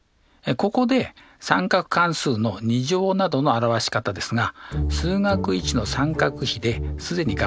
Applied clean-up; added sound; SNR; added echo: none; none; none; none.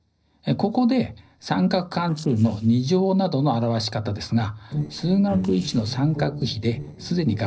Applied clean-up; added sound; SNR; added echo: neural separator model SepFormer DNS4.